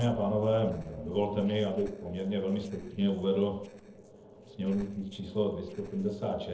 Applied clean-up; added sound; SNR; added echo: neural separator model SepFormer DNS4.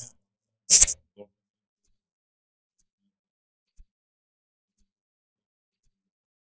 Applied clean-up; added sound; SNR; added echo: neural mask model DeepFilterNet 3.